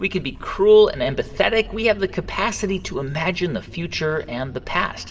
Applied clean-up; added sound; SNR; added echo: none; Engine starting / Motor vehicle (road); 18 dB; reverberation time 1.9 s.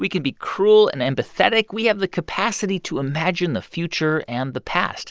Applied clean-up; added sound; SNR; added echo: none; none; none; none.